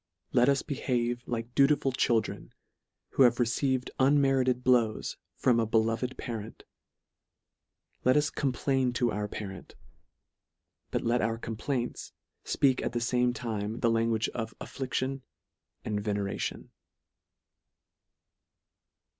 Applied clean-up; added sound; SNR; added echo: none; none; none; none.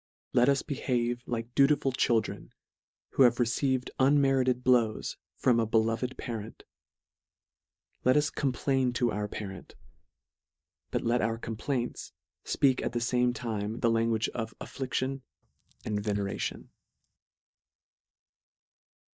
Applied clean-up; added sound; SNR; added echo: neural mask model DeepFilterNet 3.